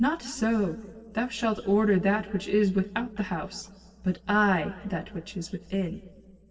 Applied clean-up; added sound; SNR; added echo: neural separator model SepFormer DNS4.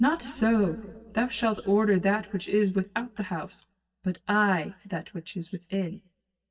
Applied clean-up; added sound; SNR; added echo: neural mask model DeepFilterNet 3.